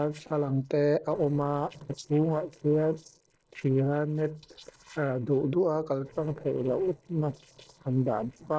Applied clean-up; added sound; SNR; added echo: neural separator model SepFormer DNS4.